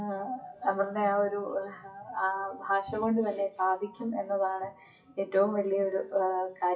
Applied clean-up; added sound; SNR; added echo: classical method WPE with log-MMSE.